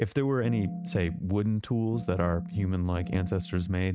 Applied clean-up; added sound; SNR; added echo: neural mask model RNNoise.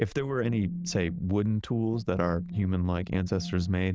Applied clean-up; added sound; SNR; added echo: neural diffusion model UNIVERSE++.